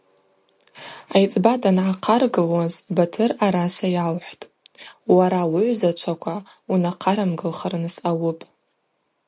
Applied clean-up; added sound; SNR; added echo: none; none; none; none.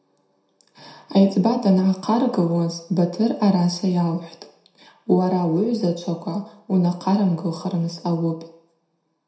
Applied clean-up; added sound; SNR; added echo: none; none; none; reverberation time 0.6 s.